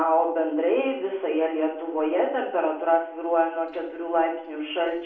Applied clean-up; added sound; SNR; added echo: none; none; none; reverberation time 0.5 s.